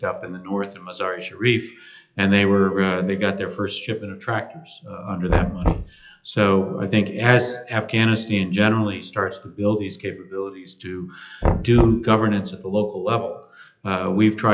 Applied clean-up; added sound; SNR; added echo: classical method WPE with log-MMSE.